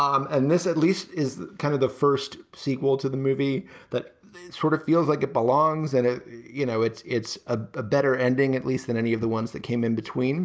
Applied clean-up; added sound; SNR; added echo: none; none; none; none.